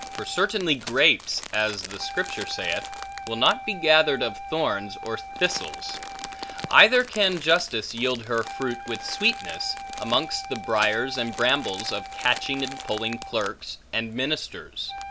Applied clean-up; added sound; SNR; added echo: none; Wind instrument, woodwind instrument + Crumpling, crinkling; 12 dB; none.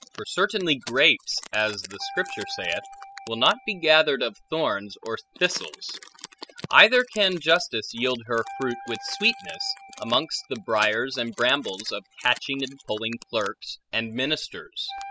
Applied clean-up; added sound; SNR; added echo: classical method spectral subtraction.